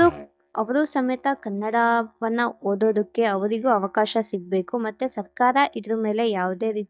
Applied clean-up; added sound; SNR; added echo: neural mask model DeepFilterNet 3.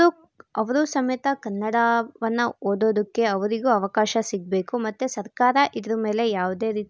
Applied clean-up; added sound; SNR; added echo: none; none; none; none.